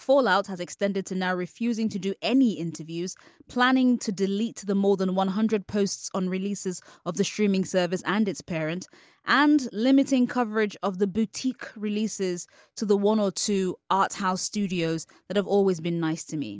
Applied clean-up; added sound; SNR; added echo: none; none; none; none.